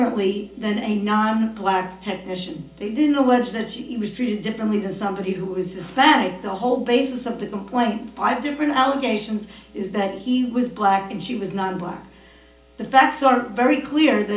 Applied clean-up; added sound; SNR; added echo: none; none; none; reverberation time 0.4 s.